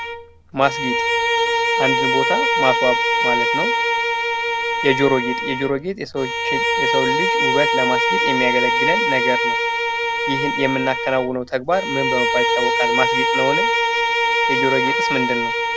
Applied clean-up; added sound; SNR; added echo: none; Bowed string instrument; -4 dB; none.